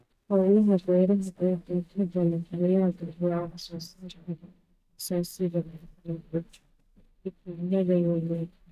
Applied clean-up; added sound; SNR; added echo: neural mask model DeepFilterNet 3.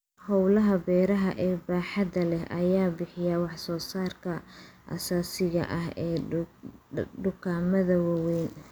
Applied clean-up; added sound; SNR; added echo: none; none; none; none.